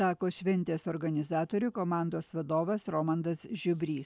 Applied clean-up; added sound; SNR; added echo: none; none; none; none.